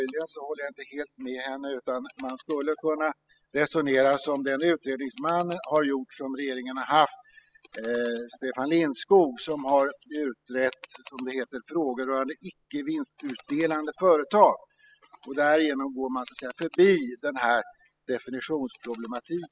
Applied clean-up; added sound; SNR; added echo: classical method spectral subtraction.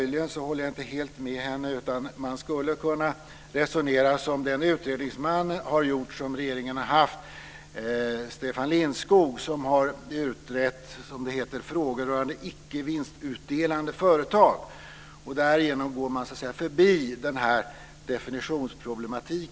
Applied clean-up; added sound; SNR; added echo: none; none; none; none.